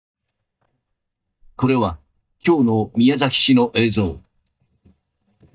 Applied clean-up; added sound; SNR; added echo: neural mask model DeepFilterNet 3.